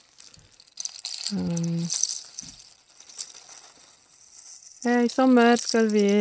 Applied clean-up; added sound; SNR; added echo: neural mask model RNNoise.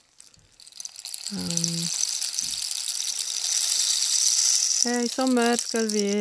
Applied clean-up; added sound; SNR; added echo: none; Rattle (instrument); -3 dB; none.